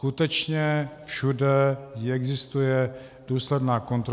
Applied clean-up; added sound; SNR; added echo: none; none; none; none.